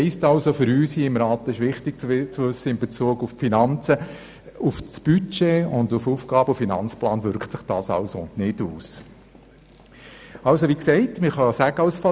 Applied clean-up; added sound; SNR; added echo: none; none; none; none.